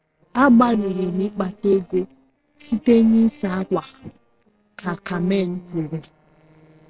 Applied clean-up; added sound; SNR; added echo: neural separator model SepFormer DNS4.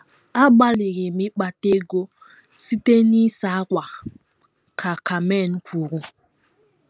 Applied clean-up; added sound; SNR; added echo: none; none; none; none.